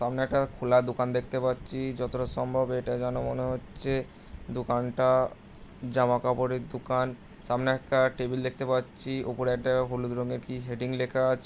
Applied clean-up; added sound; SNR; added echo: none; none; none; none.